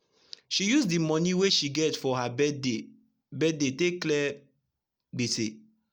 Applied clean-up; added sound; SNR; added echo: none; none; none; none.